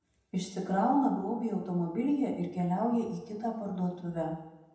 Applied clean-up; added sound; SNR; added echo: none; none; none; reverberation time 0.8 s.